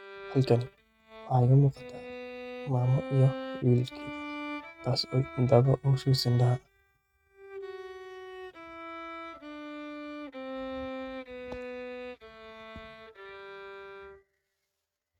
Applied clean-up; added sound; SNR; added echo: neural mask model RNNoise.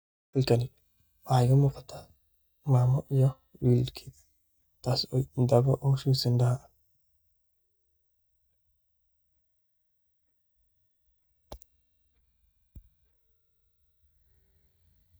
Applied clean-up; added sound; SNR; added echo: neural mask model DeepFilterNet 3.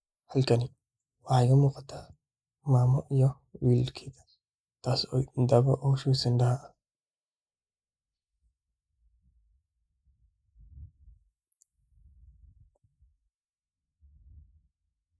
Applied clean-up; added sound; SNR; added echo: neural mask model Resemble Enhance denoiser.